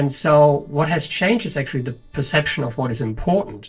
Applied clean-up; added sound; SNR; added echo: neural separator model SepFormer DNS4.